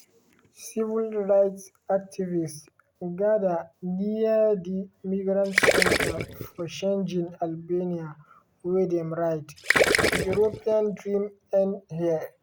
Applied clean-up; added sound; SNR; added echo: none; Gurgling; -1 dB; none.